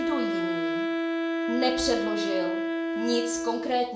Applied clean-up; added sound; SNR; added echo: none; Wind instrument, woodwind instrument; -2 dB; reverberation time 0.4 s.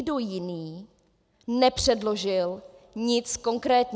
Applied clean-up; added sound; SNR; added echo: none; none; none; none.